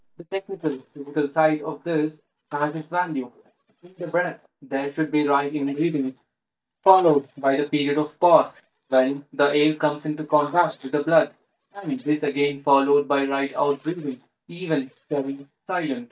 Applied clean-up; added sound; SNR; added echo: neural mask model DeepFilterNet 3.